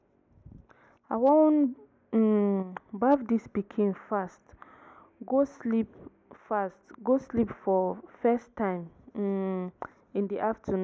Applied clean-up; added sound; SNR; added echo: none; none; none; none.